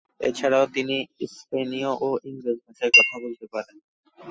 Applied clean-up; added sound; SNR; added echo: classical method spectral subtraction.